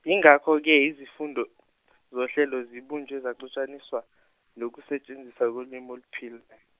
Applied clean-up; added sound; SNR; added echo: none; none; none; none.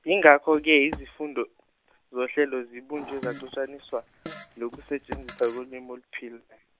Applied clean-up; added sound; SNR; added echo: none; Fart + Walk, footsteps; 15 dB; none.